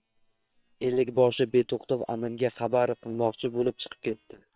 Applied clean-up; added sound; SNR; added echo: neural separator model SepFormer WHAM!.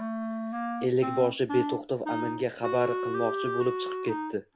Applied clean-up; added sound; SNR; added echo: none; Wind instrument, woodwind instrument; 3 dB; none.